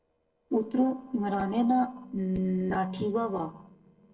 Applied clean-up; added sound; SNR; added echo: neural separator model SepFormer DNS4.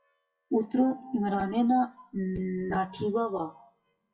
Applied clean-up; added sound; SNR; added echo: classical method WPE with log-MMSE.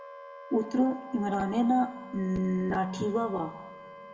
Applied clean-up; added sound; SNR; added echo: none; Wind instrument, woodwind instrument; 16 dB; reverberation time 1.2 s.